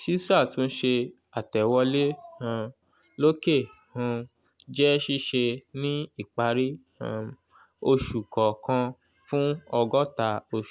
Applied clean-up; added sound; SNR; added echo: none; none; none; none.